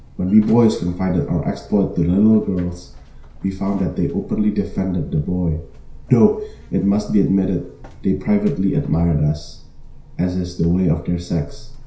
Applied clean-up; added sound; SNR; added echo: none; Buzz; 17 dB; reverberation time 0.5 s.